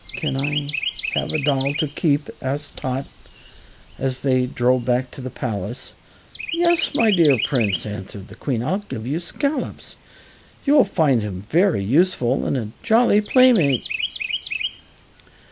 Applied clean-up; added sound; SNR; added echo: none; Chirp, tweet; 11 dB; none.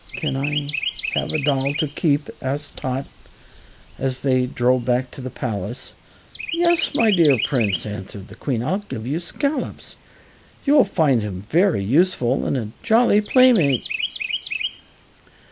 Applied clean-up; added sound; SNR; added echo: neural mask model Resemble Enhance denoiser.